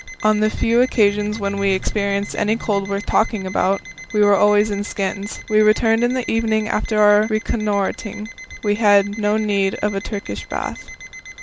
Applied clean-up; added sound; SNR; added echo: none; Vehicle + Alarm; 17 dB; none.